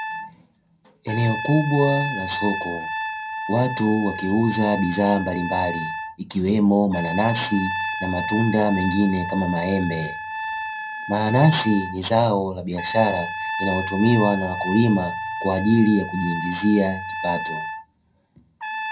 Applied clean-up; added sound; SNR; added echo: none; Trumpet; 8 dB; reverberation time 0.2 s.